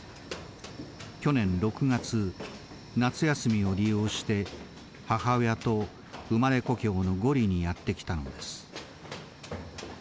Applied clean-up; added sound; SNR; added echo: none; none; none; none.